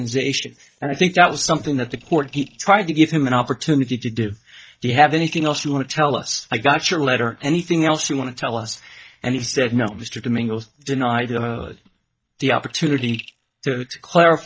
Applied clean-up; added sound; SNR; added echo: neural mask model DeepFilterNet 3.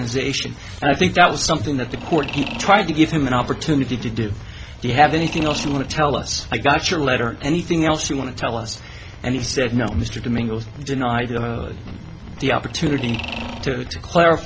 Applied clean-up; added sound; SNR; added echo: none; Mechanisms; 13 dB; none.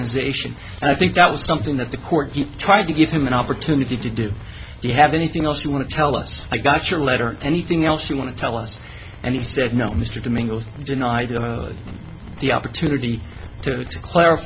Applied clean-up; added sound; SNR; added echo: none; none; none; none.